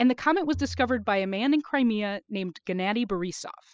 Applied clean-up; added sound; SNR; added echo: classical method spectral subtraction.